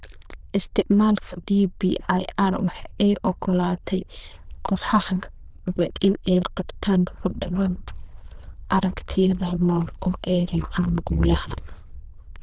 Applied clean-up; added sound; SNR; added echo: neural diffusion model UNIVERSE++.